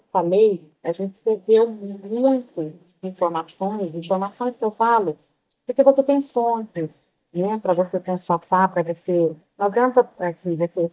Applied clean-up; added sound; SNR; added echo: neural mask model DeepFilterNet 3.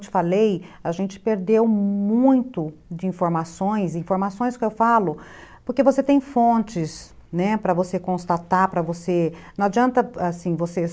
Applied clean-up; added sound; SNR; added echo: none; none; none; none.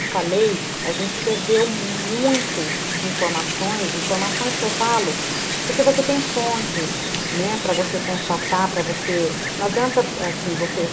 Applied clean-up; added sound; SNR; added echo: none; Wind; 2 dB; reverberation time 0.4 s.